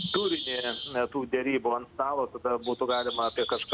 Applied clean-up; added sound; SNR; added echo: none; Bird; 9 dB; none.